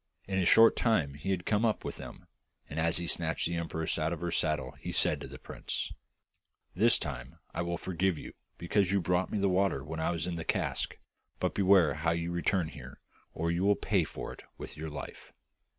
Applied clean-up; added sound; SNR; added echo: none; none; none; none.